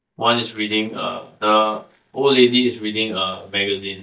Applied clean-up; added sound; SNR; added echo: neural mask model DeepFilterNet 3.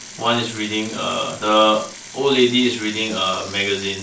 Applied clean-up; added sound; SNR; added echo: none; Sink (filling or washing) / Water tap, faucet; 16 dB; reverberation time 0.3 s.